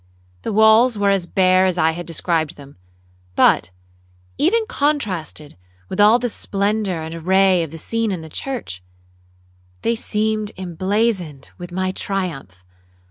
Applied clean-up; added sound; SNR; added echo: none; none; none; none.